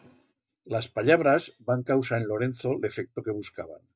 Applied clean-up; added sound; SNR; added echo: none; none; none; none.